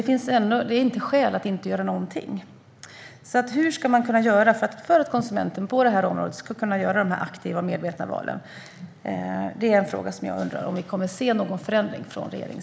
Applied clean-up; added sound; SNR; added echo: none; none; none; none.